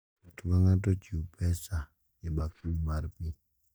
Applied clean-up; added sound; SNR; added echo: neural mask model DeepFilterNet 3.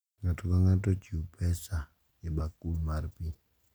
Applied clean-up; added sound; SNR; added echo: none; none; none; none.